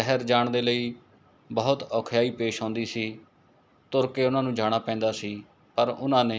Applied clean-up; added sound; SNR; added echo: none; none; none; none.